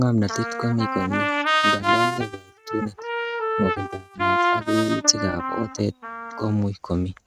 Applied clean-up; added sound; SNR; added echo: neural mask model RNNoise.